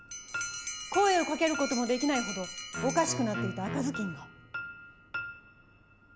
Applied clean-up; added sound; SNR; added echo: none; Bell; 11 dB; none.